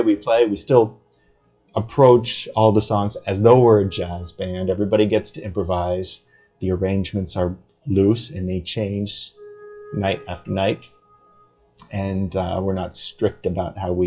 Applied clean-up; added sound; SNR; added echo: classical method WPE with log-MMSE.